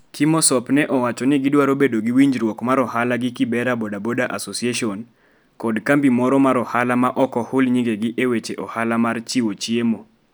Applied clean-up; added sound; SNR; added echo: none; none; none; none.